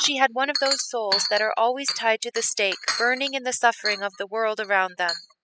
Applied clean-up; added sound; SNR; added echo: classical method spectral subtraction.